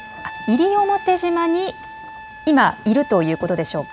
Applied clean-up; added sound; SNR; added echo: none; Trumpet; 17 dB; none.